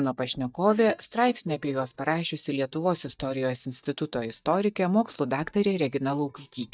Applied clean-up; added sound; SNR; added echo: neural mask model DeepFilterNet 3.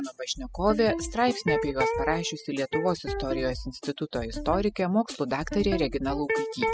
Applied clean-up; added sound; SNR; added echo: classical method spectral subtraction.